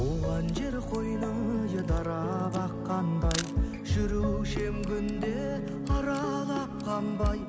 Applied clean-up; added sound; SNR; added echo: none; Wind instrument, woodwind instrument + Camera; 18 dB; none.